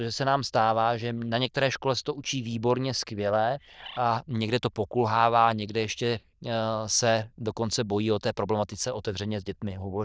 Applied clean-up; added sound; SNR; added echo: neural diffusion model UNIVERSE++.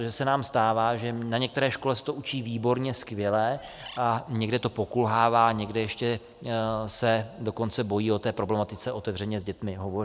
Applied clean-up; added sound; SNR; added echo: none; Bird; 18 dB; none.